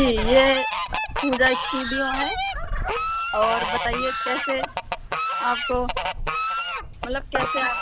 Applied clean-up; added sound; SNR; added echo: none; Fowl; 1 dB; none.